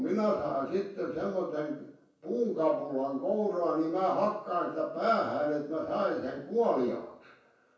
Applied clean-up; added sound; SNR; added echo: none; none; none; reverberation time 0.6 s.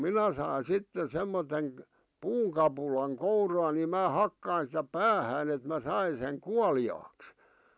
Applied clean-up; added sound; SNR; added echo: none; none; none; none.